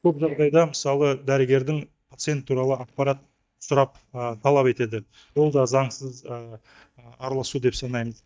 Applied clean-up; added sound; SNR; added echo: neural mask model DeepFilterNet 3.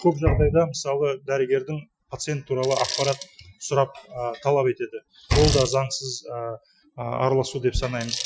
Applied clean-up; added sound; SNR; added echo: classical method Wiener filter.